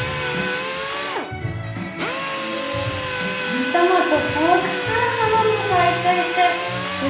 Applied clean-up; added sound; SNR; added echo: none; Drill; 4 dB; reverberation time 0.9 s.